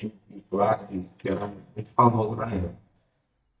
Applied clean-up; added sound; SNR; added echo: neural mask model DeepFilterNet 3.